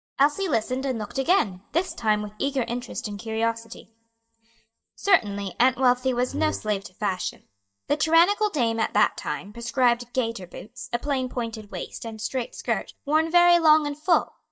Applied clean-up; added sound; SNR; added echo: neural mask model DeepFilterNet 3.